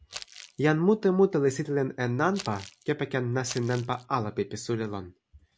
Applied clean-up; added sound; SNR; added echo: none; Crumpling, crinkling; 17 dB; none.